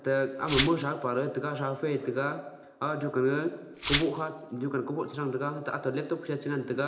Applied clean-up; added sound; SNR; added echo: none; Glass; 0 dB; reverberation time 0.8 s.